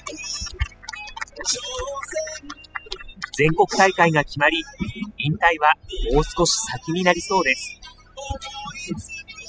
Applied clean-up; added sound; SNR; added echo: classical method spectral subtraction.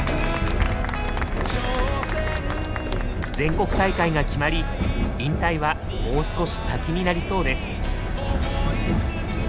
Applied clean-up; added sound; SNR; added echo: none; Train; -1 dB; none.